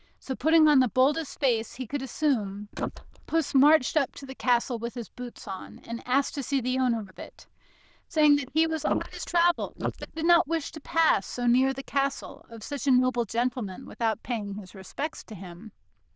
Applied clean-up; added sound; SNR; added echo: neural diffusion model UNIVERSE++.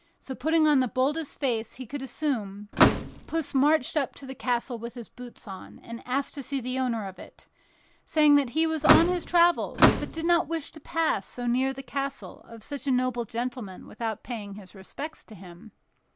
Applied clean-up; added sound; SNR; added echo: none; Slam / Microwave oven; -3 dB; none.